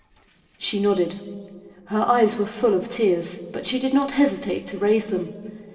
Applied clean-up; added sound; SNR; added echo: neural separator model SepFormer DNS4.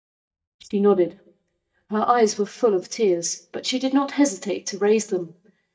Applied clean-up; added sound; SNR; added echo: neural mask model DeepFilterNet 3.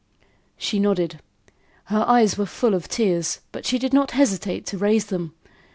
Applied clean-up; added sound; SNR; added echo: none; none; none; none.